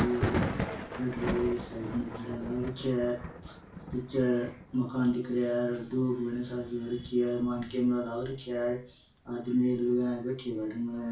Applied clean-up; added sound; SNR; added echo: none; Thunder; 8 dB; reverberation time 0.3 s.